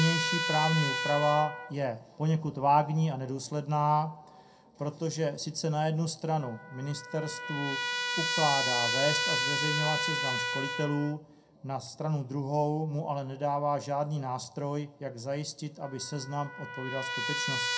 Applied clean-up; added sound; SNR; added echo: none; Trumpet; 4 dB; reverberation time 0.2 s.